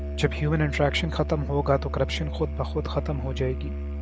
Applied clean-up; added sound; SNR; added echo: none; Musical instrument; 4 dB; none.